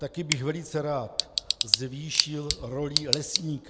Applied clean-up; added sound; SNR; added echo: none; Tick / Bicycle; -2 dB; none.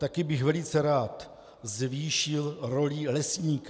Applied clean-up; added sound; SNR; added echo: none; none; none; none.